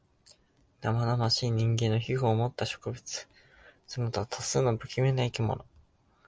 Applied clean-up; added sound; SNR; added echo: none; none; none; none.